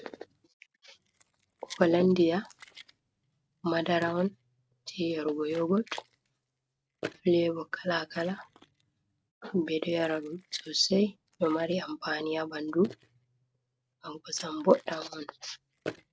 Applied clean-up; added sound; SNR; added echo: neural mask model RNNoise.